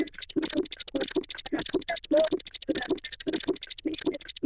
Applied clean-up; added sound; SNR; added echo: neural diffusion model UNIVERSE++.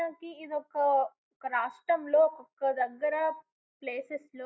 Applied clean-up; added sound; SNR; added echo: none; none; none; none.